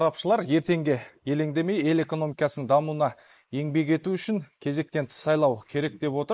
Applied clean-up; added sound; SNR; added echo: neural mask model Resemble Enhance denoiser.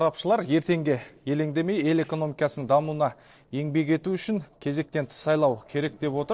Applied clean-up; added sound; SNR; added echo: neural separator model SepFormer DNS4.